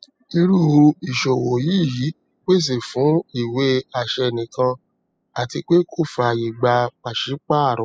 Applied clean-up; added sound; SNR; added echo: classical method spectral subtraction.